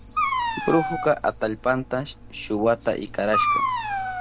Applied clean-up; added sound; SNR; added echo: none; Dog; 2 dB; none.